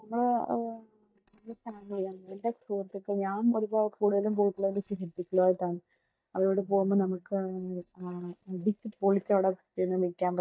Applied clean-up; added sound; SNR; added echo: neural mask model DeepFilterNet 3.